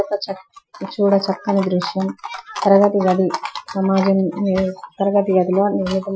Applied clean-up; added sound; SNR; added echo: classical method Wiener filter.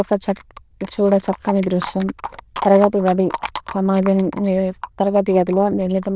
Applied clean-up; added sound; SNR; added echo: neural diffusion model UNIVERSE++.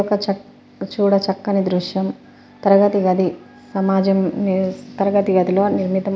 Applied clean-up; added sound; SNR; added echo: none; none; none; none.